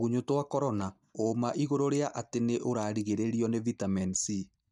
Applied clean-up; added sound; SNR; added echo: neural mask model DeepFilterNet 3.